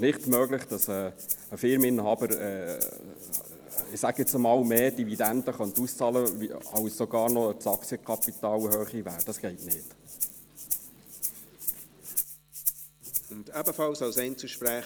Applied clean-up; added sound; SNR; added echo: none; Rattle (instrument); 5 dB; none.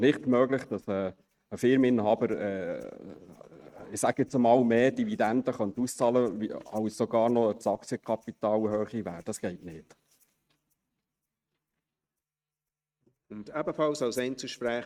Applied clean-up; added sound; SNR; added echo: neural mask model RNNoise.